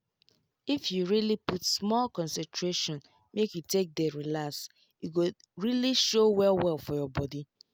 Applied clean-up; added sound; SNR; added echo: none; none; none; none.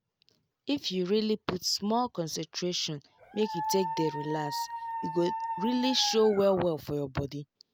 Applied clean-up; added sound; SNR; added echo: none; Dog; 6 dB; none.